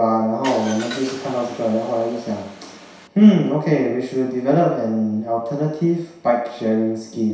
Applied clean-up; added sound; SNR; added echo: none; Car; 17 dB; reverberation time 0.7 s.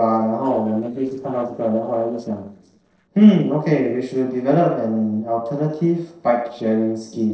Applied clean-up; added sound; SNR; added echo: neural separator model SepFormer DNS4.